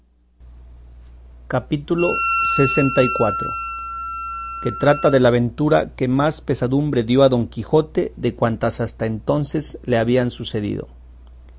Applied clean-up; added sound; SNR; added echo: none; Wind instrument, woodwind instrument; 5 dB; none.